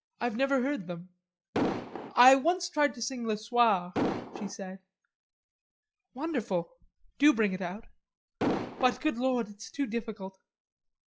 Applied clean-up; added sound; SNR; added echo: classical method log-MMSE.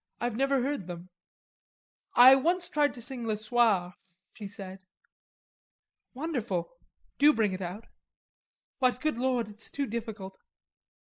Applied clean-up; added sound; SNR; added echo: neural mask model Resemble Enhance denoiser.